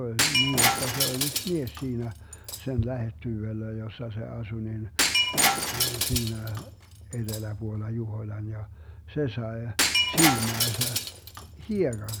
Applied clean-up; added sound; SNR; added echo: none; Shatter; -2 dB; none.